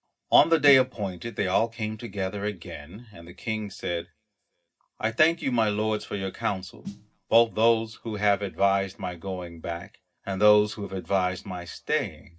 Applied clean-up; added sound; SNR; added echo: none; Snare drum; 19 dB; reverberation time 0.4 s.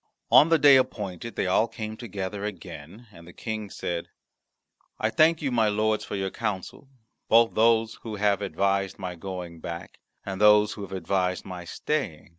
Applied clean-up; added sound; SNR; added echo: none; none; none; none.